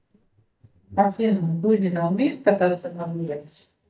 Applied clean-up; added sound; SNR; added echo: neural mask model DeepFilterNet 3.